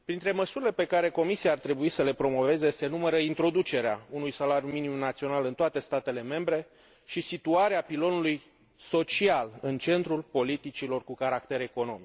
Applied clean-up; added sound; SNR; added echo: none; none; none; none.